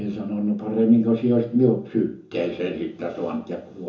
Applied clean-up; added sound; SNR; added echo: none; none; none; reverberation time 0.6 s.